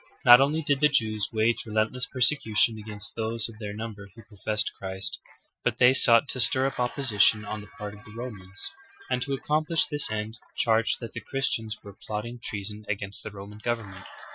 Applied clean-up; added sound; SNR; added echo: classical method Wiener filter.